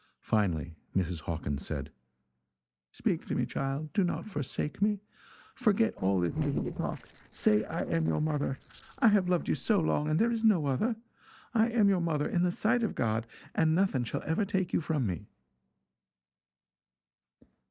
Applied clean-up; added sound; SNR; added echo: neural separator model SepFormer DNS4.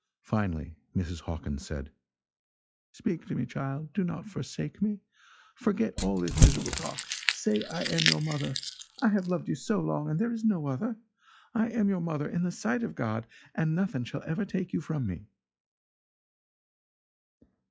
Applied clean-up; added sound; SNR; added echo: classical method log-MMSE.